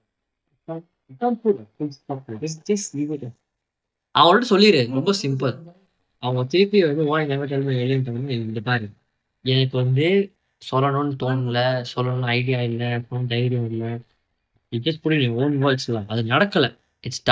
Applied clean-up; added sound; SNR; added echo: neural mask model DeepFilterNet 3.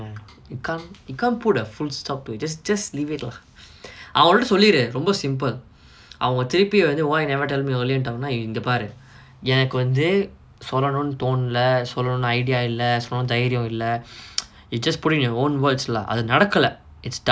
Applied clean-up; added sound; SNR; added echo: none; none; none; none.